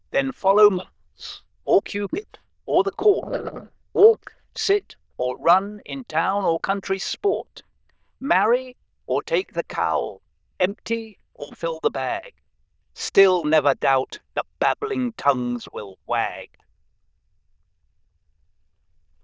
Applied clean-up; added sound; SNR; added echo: neural diffusion model UNIVERSE++.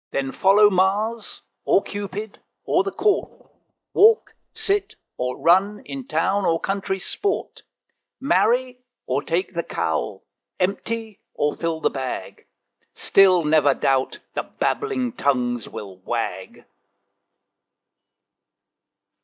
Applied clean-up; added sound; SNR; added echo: neural mask model DeepFilterNet 3.